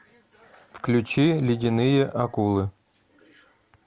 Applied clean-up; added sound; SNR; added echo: none; none; none; none.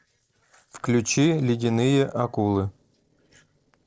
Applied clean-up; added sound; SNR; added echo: neural separator model SepFormer DNS4.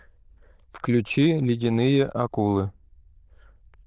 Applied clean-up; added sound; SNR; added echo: neural diffusion model UNIVERSE++.